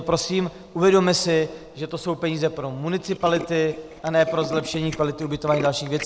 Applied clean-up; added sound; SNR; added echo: none; Tools; 17 dB; none.